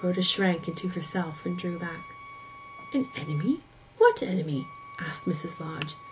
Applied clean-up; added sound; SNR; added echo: none; Wind instrument, woodwind instrument; 17 dB; none.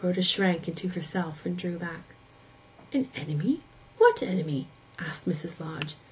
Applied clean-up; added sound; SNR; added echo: none; none; none; none.